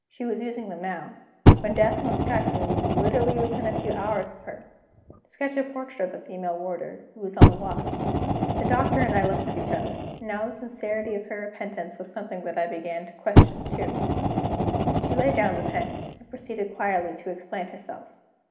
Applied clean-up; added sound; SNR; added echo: none; Fire; -4 dB; reverberation time 1.0 s.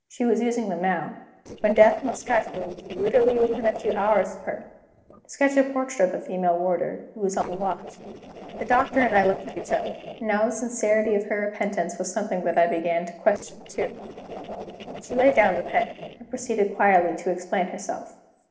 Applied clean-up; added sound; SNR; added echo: neural separator model SepFormer DNS4.